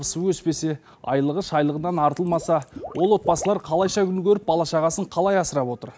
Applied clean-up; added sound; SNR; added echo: none; Water / Liquid; 15 dB; none.